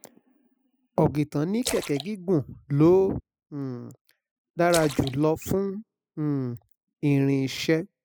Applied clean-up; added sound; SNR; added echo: classical method spectral subtraction.